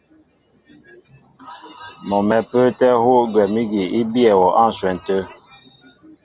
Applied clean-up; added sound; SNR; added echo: none; none; none; none.